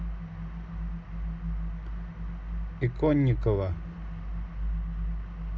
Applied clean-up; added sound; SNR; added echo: none; none; none; none.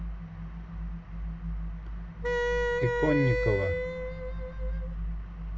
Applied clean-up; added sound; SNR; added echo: none; Wind instrument, woodwind instrument; -1 dB; none.